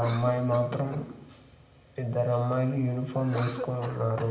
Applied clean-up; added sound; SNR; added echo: none; Cough; 14 dB; reverberation time 1.0 s.